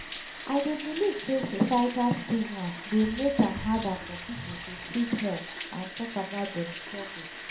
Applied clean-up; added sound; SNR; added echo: none; Bathtub (filling or washing); 10 dB; reverberation time 0.4 s.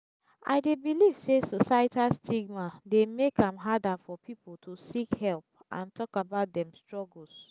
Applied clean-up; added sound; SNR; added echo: none; none; none; none.